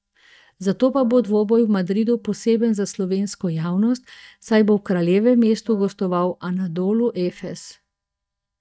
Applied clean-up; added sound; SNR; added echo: neural mask model DeepFilterNet 3.